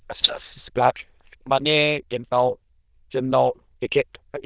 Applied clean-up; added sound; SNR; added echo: neural diffusion model UNIVERSE++.